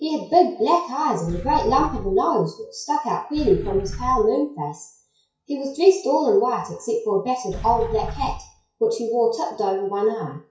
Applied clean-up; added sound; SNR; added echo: classical method WPE with log-MMSE.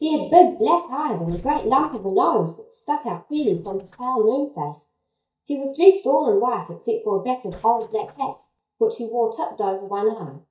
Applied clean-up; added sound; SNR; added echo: neural mask model DeepFilterNet 3.